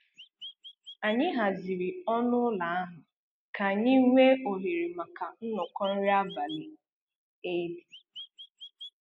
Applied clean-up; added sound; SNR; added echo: none; Chirp, tweet; 18 dB; none.